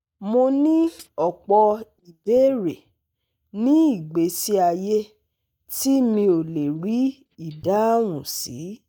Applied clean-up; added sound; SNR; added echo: neural mask model DeepFilterNet 3.